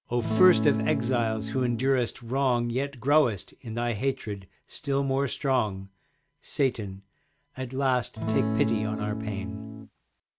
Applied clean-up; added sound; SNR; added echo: none; Acoustic guitar / Strum; 2 dB; none.